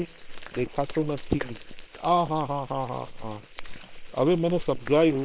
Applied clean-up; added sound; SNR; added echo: neural separator model SepFormer WHAM!.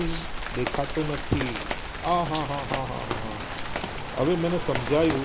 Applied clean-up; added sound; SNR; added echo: none; Rain; 3 dB; none.